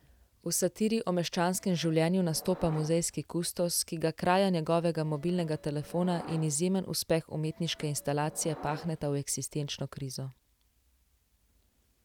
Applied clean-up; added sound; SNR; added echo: none; Subway, metro, underground; 17 dB; none.